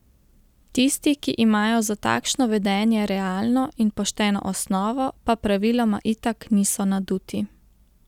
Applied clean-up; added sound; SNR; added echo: none; none; none; none.